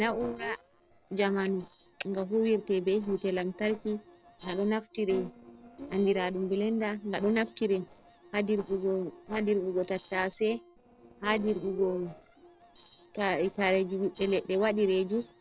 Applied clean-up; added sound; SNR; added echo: neural separator model SepFormer DNS4.